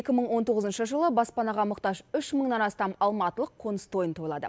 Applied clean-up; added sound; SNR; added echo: none; none; none; none.